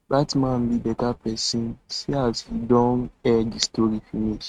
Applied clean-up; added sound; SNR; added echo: neural mask model RNNoise.